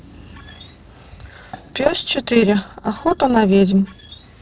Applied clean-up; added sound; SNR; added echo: neural separator model SepFormer DNS4.